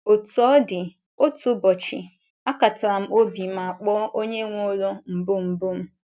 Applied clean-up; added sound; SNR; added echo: none; none; none; none.